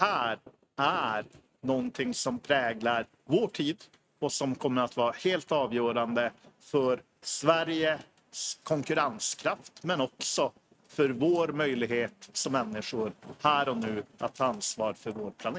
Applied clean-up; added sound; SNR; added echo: neural mask model RNNoise.